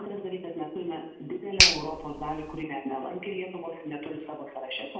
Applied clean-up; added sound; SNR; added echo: none; Finger snapping; -3 dB; reverberation time 0.9 s.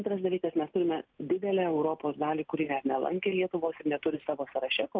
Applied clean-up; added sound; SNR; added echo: none; none; none; none.